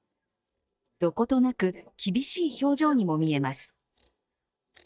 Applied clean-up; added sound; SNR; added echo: neural mask model DeepFilterNet 3.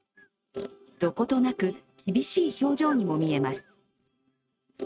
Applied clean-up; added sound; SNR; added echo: neural mask model RNNoise.